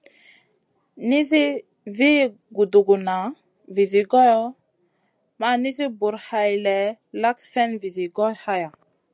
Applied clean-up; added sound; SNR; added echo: none; none; none; none.